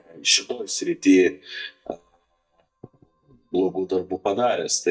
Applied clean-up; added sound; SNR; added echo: neural mask model DeepFilterNet 3.